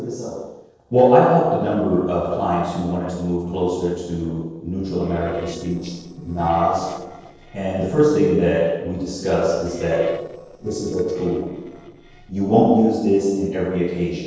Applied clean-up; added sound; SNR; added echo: neural separator model SepFormer DNS4.